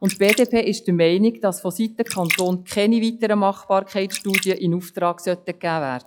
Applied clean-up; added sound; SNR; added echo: classical method log-MMSE.